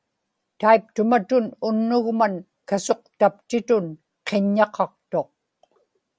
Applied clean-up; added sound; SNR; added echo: none; none; none; none.